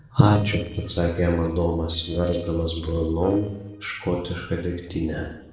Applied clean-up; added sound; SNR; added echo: neural separator model SepFormer DNS4.